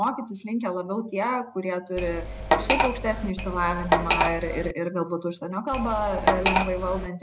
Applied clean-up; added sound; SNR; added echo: none; Cutlery, silverware; -3 dB; none.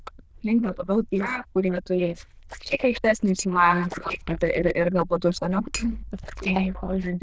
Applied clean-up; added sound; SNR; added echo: neural diffusion model UNIVERSE++.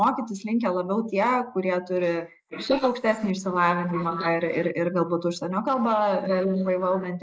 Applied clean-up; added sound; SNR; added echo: neural mask model Resemble Enhance denoiser.